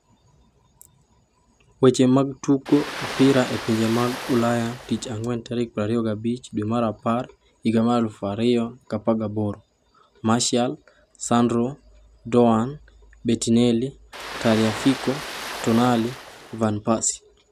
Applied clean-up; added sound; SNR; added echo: none; Ocean; 10 dB; none.